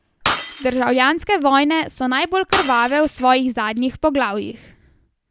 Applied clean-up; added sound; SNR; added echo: none; Shatter; 10 dB; none.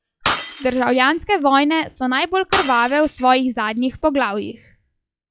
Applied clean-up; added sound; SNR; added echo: classical method log-MMSE.